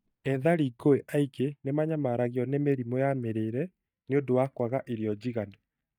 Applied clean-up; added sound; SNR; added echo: neural mask model DeepFilterNet 3.